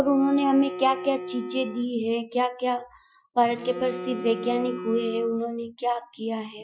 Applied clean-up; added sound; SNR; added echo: classical method Wiener filter.